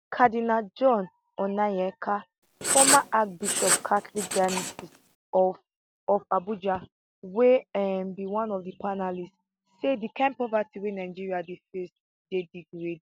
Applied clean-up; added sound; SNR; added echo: none; Writing; 0 dB; none.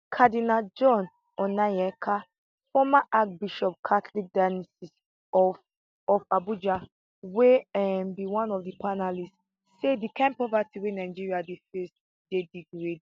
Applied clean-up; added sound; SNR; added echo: none; none; none; none.